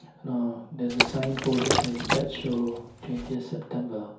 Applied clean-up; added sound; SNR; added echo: none; Liquid; 0 dB; reverberation time 0.6 s.